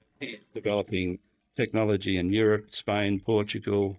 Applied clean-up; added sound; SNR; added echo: neural mask model DeepFilterNet 3.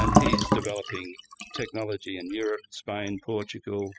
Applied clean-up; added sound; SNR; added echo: classical method spectral subtraction.